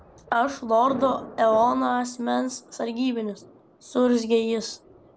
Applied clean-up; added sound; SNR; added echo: none; Thunder; 18 dB; none.